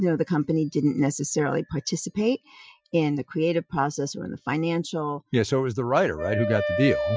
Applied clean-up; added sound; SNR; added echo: classical method Wiener filter.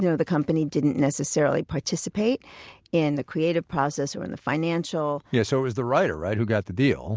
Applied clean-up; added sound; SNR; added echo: none; none; none; none.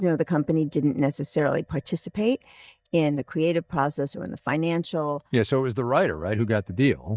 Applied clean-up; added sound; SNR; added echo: neural mask model DeepFilterNet 3.